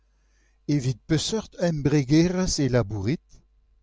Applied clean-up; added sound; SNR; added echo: none; none; none; none.